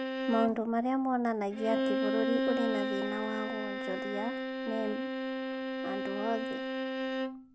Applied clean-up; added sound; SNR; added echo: none; Bowed string instrument; 0 dB; none.